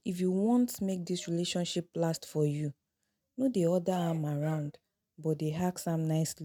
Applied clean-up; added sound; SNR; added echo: neural mask model RNNoise.